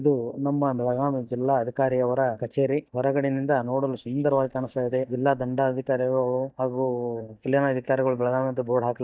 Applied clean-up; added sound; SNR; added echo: neural mask model DeepFilterNet 3.